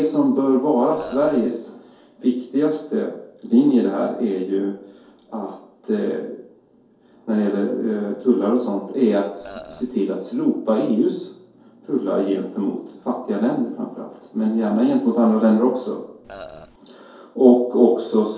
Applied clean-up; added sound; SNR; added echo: none; Burping, eructation; 17 dB; reverberation time 2.4 s.